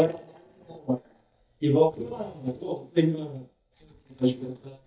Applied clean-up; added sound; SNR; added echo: neural mask model DeepFilterNet 3.